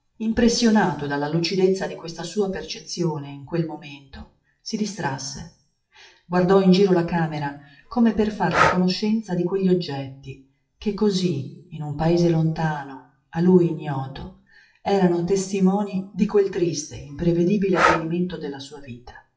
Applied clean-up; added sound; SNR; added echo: classical method WPE with log-MMSE.